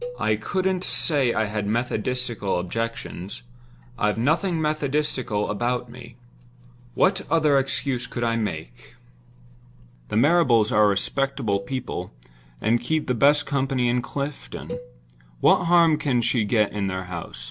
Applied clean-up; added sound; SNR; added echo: none; Cowbell; 16 dB; none.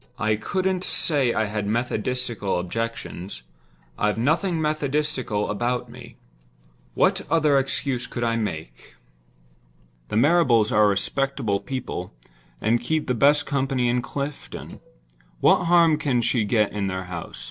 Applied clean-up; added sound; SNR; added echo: neural separator model SepFormer DNS4.